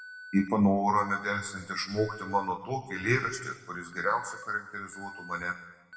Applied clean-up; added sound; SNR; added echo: none; Alarm; 17 dB; reverberation time 1.1 s.